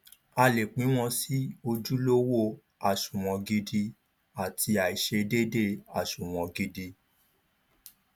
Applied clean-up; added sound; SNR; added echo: none; none; none; none.